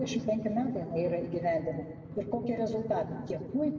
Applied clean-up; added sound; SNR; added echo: none; Drum; 10 dB; reverberation time 1.5 s.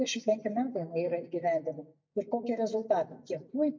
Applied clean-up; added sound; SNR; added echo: neural mask model DeepFilterNet 3.